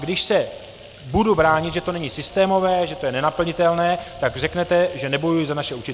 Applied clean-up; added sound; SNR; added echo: none; Bathtub (filling or washing) + Train; 19 dB; none.